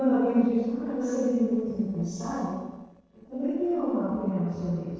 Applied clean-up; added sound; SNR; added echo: neural separator model SepFormer DNS4.